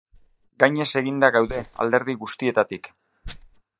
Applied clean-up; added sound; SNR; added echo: neural mask model DeepFilterNet 3.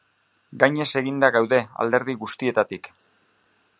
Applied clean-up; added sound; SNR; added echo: none; none; none; none.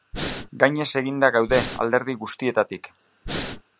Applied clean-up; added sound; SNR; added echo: none; Breathing; 6 dB; none.